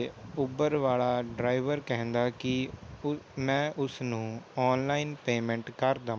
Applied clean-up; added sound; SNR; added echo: none; none; none; none.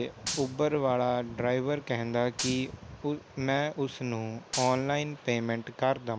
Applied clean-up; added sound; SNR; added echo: none; Gunshot, gunfire; 11 dB; none.